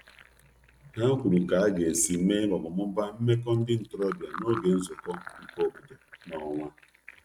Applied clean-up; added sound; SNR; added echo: neural mask model RNNoise.